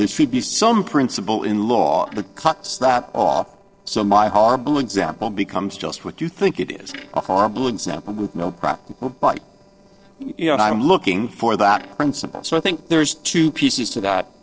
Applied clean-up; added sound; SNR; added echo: neural separator model SepFormer DNS4.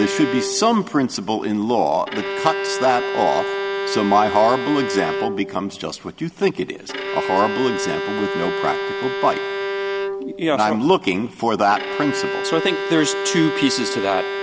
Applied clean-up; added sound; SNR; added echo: none; Bowed string instrument; 5 dB; none.